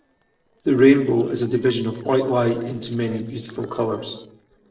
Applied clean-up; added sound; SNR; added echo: neural separator model SepFormer DNS4.